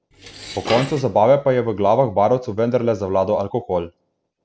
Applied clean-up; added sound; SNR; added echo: none; Dishes, pots, and pans; 15 dB; none.